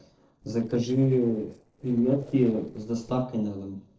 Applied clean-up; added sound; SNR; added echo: neural separator model SepFormer DNS4.